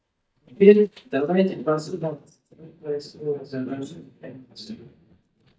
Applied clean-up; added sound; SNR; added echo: neural mask model DeepFilterNet 3.